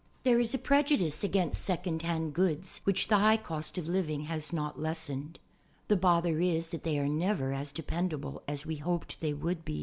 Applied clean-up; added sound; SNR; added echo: none; none; none; none.